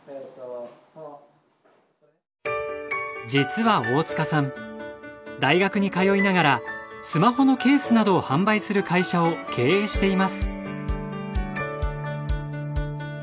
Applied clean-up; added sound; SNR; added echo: none; none; none; none.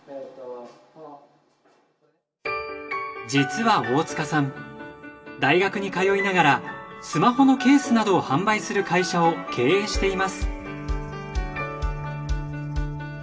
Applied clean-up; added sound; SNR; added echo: none; none; none; reverberation time 1.4 s.